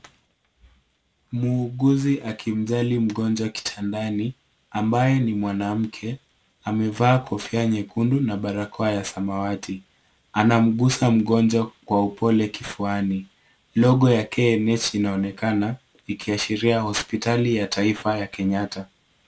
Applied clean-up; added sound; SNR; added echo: none; none; none; none.